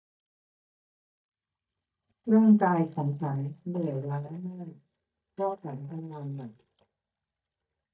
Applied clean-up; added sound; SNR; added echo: neural mask model DeepFilterNet 3.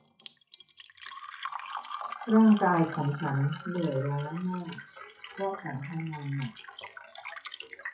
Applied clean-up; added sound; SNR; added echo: classical method WPE with log-MMSE.